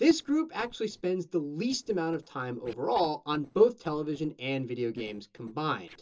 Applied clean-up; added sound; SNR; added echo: neural separator model SepFormer DNS4.